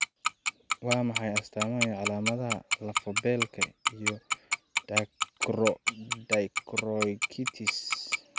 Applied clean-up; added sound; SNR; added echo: none; Tick-tock; -1 dB; none.